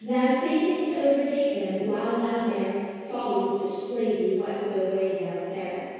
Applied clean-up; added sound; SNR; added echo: none; none; none; reverberation time 2.0 s.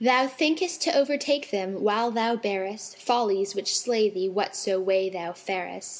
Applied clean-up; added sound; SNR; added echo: none; none; none; none.